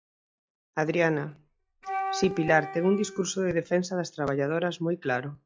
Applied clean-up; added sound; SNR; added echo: classical method log-MMSE.